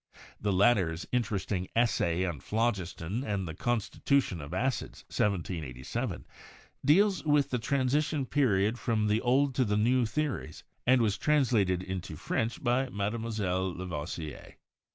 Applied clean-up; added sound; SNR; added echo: none; none; none; none.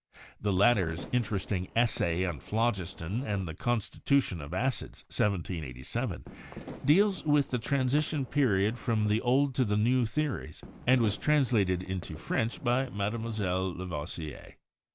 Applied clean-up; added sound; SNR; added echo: none; Fireworks; 17 dB; none.